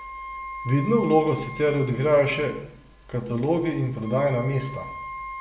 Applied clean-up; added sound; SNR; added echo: none; Wind instrument, woodwind instrument; 14 dB; reverberation time 0.6 s.